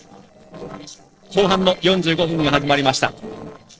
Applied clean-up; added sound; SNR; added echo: neural separator model SepFormer DNS4.